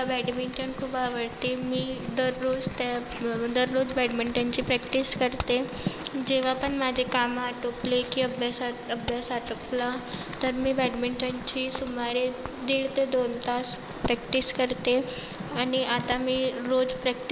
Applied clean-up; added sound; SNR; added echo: none; Fire; 13 dB; none.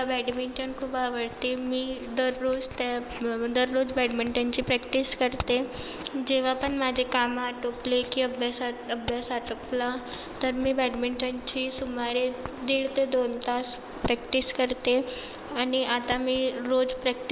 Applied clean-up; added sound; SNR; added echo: none; none; none; none.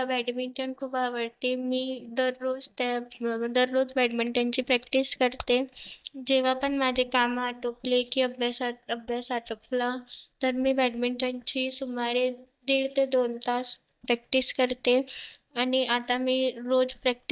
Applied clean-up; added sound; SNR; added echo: neural mask model DeepFilterNet 3.